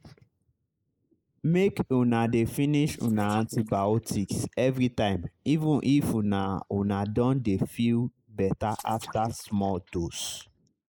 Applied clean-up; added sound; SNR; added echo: neural mask model Resemble Enhance denoiser.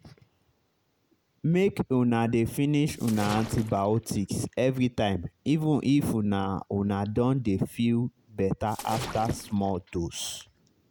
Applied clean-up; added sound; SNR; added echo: none; Splash, splatter; 14 dB; none.